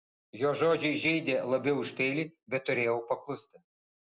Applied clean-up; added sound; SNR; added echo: none; none; none; none.